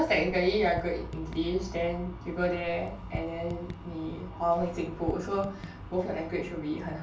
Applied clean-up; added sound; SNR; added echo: none; Raindrop / Drip; 14 dB; reverberation time 0.3 s.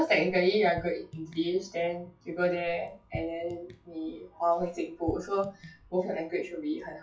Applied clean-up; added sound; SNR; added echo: classical method WPE with log-MMSE.